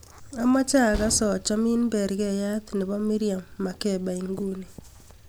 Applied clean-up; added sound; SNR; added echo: none; Train; 16 dB; none.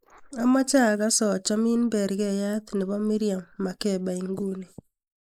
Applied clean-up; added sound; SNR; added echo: neural mask model Resemble Enhance denoiser.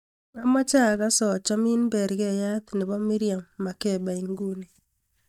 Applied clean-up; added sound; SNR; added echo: neural mask model DeepFilterNet 3.